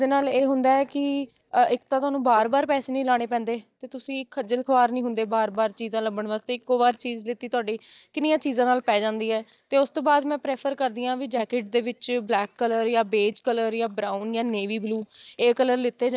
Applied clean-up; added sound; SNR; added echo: neural mask model DeepFilterNet 3.